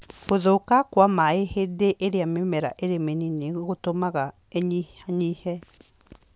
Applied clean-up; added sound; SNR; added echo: none; none; none; none.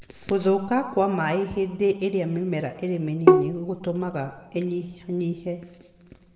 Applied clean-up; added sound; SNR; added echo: none; Bowed string instrument; -5 dB; reverberation time 1.2 s.